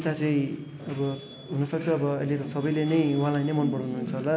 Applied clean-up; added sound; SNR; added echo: none; none; none; none.